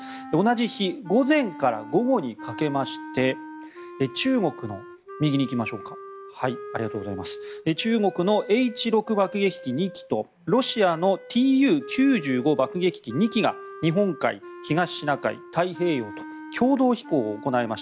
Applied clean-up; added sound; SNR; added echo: none; Wind instrument, woodwind instrument; 15 dB; none.